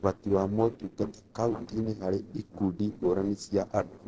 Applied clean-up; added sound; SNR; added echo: neural separator model SepFormer DNS4.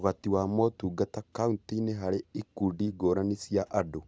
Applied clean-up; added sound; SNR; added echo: none; none; none; none.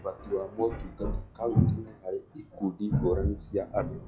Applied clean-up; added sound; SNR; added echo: classical method log-MMSE.